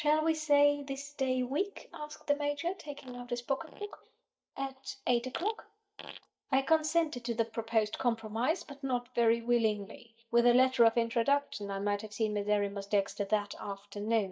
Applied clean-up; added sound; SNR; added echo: neural mask model DeepFilterNet 3.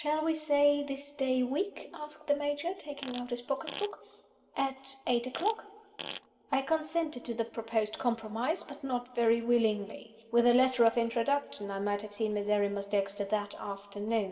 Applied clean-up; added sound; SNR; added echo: none; Fart; 14 dB; reverberation time 3.0 s.